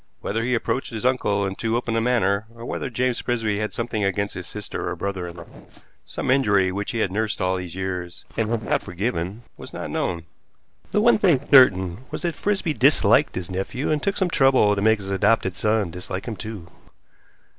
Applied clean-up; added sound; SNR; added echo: neural separator model SepFormer DNS4.